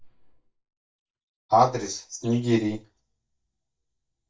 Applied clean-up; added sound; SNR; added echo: neural mask model DeepFilterNet 3.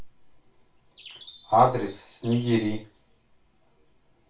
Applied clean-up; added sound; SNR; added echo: none; Bird; 20 dB; reverberation time 0.2 s.